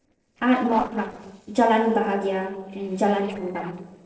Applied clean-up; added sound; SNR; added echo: neural separator model SepFormer DNS4.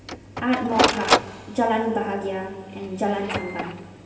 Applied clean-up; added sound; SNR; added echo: none; Printer; 1 dB; reverberation time 2.6 s.